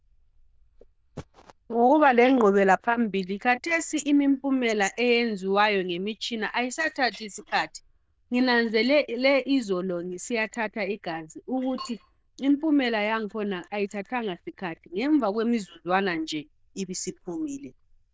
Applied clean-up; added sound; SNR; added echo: neural diffusion model UNIVERSE++.